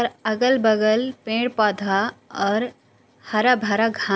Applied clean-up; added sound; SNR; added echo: none; none; none; none.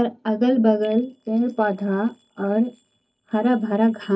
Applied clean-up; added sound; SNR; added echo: neural mask model DeepFilterNet 3.